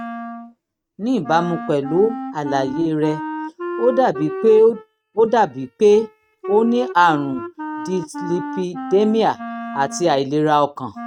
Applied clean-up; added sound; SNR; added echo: neural mask model RNNoise.